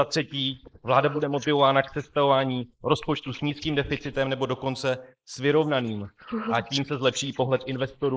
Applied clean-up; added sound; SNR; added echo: neural mask model Resemble Enhance denoiser.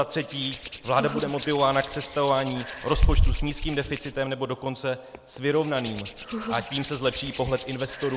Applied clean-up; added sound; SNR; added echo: none; Hands; 2 dB; none.